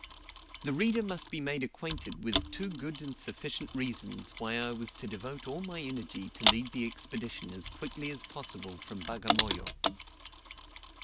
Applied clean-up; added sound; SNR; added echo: none; Mechanisms; -2 dB; none.